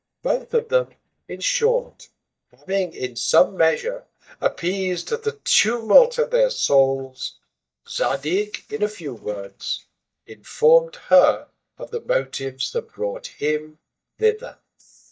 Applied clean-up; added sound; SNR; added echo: neural mask model DeepFilterNet 3.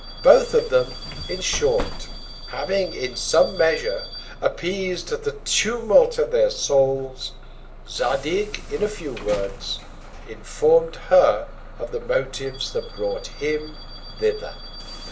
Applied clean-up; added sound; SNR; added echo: none; Bus / Alarm; 13 dB; reverberation time 0.4 s.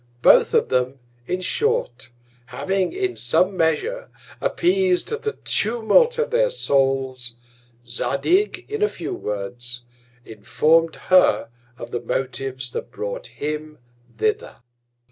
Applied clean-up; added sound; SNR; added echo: none; none; none; none.